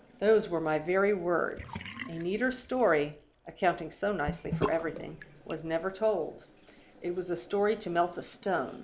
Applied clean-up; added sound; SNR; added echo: none; Bathtub (filling or washing) / Sink (filling or washing); 13 dB; none.